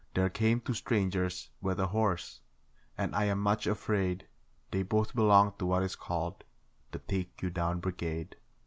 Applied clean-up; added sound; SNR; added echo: none; none; none; none.